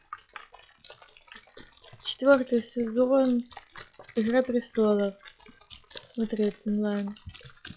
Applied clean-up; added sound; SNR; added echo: classical method log-MMSE.